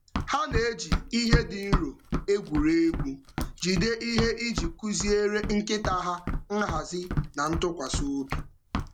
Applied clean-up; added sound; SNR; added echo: none; Run; 3 dB; none.